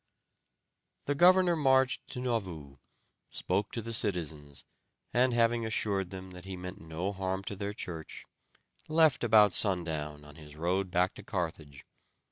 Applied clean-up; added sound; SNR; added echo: none; none; none; none.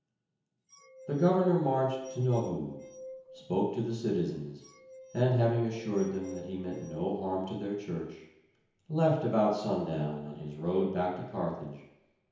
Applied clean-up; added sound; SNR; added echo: none; Glass; 17 dB; reverberation time 1.0 s.